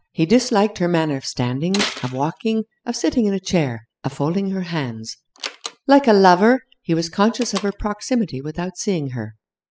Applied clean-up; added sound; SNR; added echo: classical method spectral subtraction.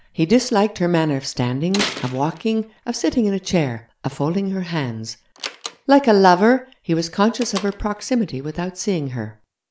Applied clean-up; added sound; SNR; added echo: none; Slam; 17 dB; none.